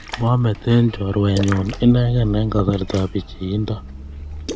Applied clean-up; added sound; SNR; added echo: none; Splash, splatter; 12 dB; none.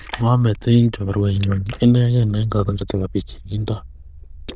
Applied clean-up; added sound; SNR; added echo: neural diffusion model UNIVERSE++.